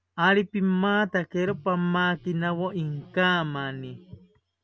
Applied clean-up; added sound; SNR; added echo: none; Microwave oven; 20 dB; none.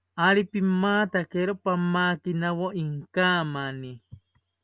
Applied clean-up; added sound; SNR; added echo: none; none; none; none.